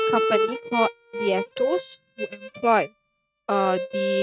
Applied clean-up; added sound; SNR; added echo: neural mask model RNNoise.